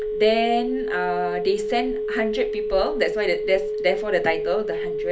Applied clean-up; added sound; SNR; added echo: none; Telephone; 2 dB; reverberation time 0.3 s.